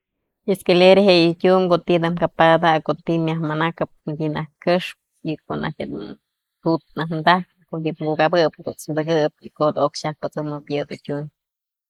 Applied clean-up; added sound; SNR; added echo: neural mask model Resemble Enhance denoiser.